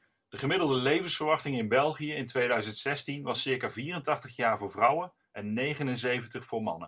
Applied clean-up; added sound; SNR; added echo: none; none; none; none.